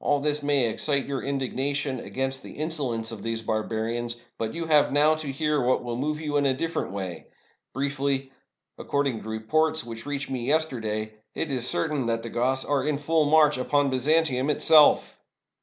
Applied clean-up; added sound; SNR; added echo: none; none; none; none.